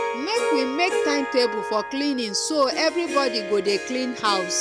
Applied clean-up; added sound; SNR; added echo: none; Harp; 4 dB; none.